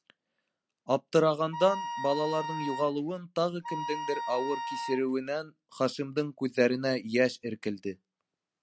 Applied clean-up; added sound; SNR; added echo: none; Wind instrument, woodwind instrument; 6 dB; none.